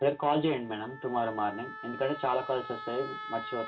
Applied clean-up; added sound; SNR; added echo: none; Wind instrument, woodwind instrument; 11 dB; reverberation time 0.2 s.